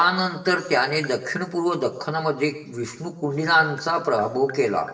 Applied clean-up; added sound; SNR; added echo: neural separator model SepFormer DNS4.